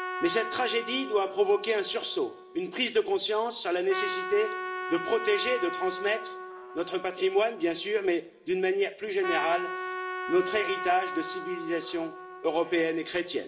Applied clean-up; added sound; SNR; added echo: none; Trumpet; 8 dB; reverberation time 1.3 s.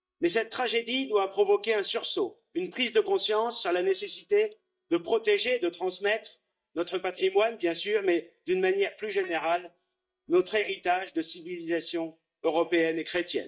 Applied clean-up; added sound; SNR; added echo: neural mask model DeepFilterNet 3.